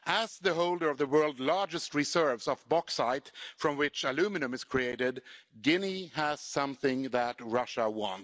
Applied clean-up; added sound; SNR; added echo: none; none; none; none.